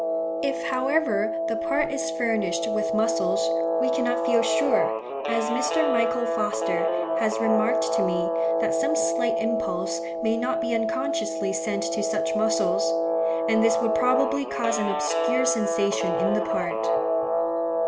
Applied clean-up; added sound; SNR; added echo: none; Guitar; -3 dB; none.